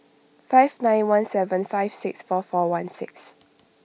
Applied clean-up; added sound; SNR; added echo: none; none; none; none.